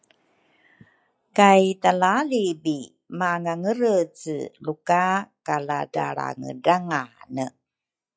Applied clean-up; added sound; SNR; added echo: classical method log-MMSE.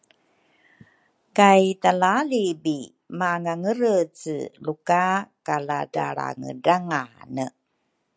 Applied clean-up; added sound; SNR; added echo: none; Cowbell; 20 dB; none.